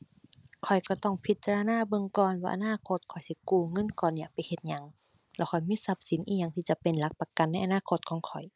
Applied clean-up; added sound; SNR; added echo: none; none; none; none.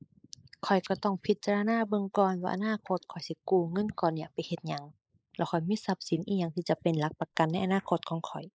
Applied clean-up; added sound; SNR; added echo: neural mask model Resemble Enhance denoiser.